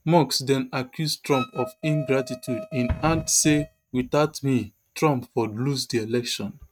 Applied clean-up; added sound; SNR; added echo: neural mask model RNNoise.